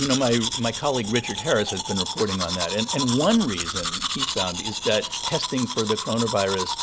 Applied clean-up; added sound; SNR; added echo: none; Domestic sounds, home sounds; 4 dB; none.